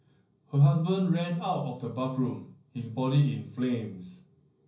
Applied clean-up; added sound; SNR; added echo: none; none; none; reverberation time 0.5 s.